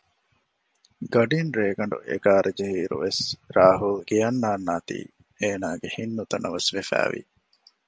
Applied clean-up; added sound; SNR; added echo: none; none; none; none.